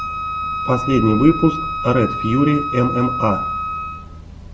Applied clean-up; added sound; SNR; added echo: none; Wind instrument, woodwind instrument; 6 dB; none.